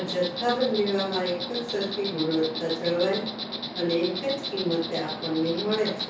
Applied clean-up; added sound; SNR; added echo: none; Insect; 6 dB; reverberation time 0.6 s.